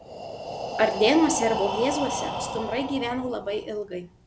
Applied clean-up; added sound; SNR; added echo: none; Breathing; 6 dB; none.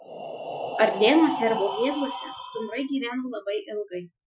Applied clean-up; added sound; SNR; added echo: classical method Wiener filter.